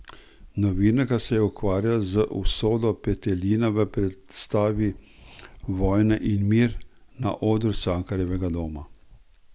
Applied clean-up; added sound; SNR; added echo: none; none; none; none.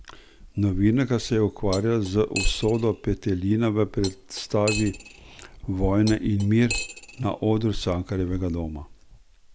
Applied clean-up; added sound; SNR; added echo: none; Cutlery, silverware; 13 dB; none.